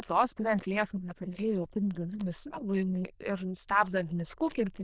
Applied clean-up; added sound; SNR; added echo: neural diffusion model UNIVERSE++.